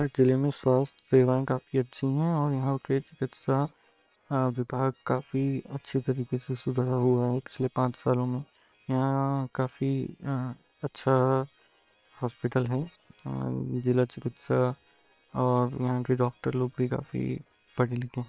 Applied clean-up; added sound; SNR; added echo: neural separator model SepFormer WHAM!.